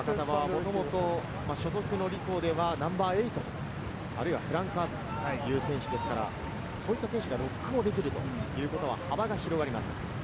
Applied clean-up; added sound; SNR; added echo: none; Stream; 4 dB; none.